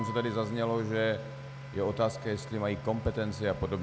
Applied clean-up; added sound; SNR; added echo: none; Wind instrument, woodwind instrument + Accelerating, revving, vroom / Motor vehicle (road); 10 dB; none.